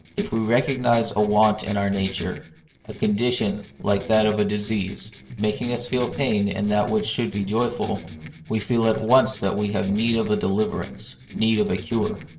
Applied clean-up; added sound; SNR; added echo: neural separator model SepFormer DNS4.